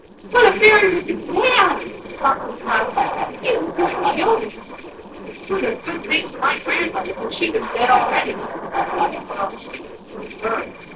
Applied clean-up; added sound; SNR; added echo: neural separator model SepFormer DNS4.